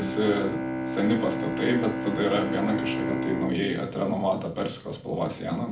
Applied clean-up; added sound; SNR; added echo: none; Bowed string instrument; 4 dB; reverberation time 0.4 s.